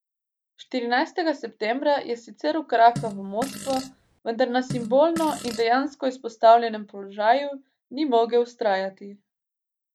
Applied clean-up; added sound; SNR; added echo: none; Fart; 12 dB; none.